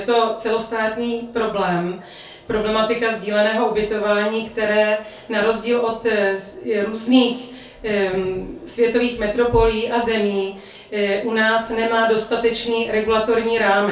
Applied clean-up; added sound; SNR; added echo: none; none; none; reverberation time 0.3 s.